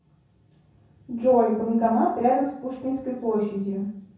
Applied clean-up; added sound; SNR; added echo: none; none; none; reverberation time 0.6 s.